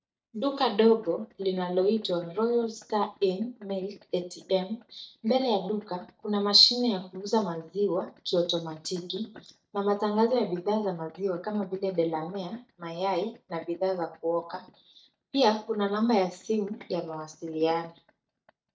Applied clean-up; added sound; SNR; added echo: neural mask model DeepFilterNet 3.